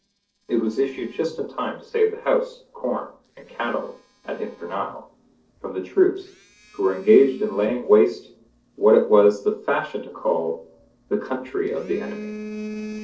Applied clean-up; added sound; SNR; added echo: neural separator model SepFormer DNS4.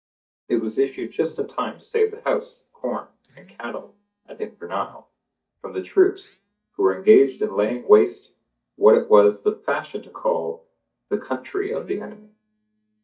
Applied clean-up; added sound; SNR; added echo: neural mask model DeepFilterNet 3.